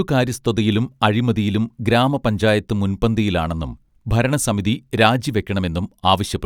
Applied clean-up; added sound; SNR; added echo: none; none; none; none.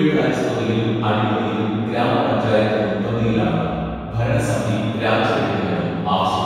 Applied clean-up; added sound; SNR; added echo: none; none; none; reverberation time 2.2 s.